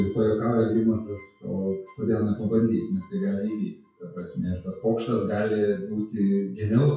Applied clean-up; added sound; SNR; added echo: classical method WPE with log-MMSE.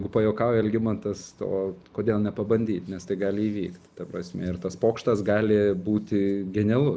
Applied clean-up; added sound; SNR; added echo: none; none; none; none.